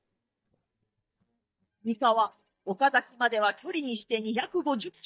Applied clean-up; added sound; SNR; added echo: neural mask model DeepFilterNet 3.